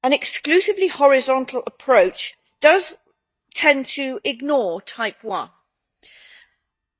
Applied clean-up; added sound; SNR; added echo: neural mask model DeepFilterNet 3.